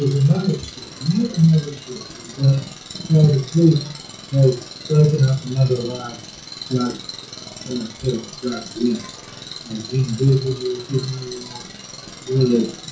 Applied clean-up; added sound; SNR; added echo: classical method WPE with log-MMSE.